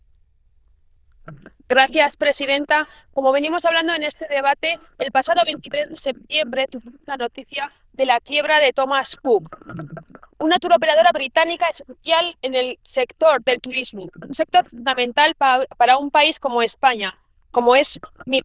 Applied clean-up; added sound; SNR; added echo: neural diffusion model UNIVERSE++.